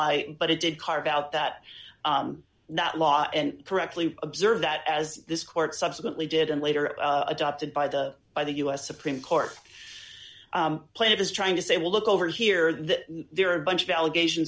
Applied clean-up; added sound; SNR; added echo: none; none; none; none.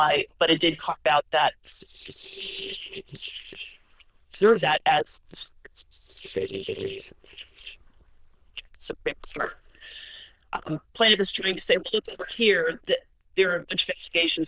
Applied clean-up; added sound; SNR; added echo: neural diffusion model UNIVERSE++.